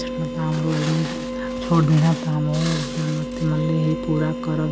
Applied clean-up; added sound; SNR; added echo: none; Glass + Bowed string instrument; 10 dB; none.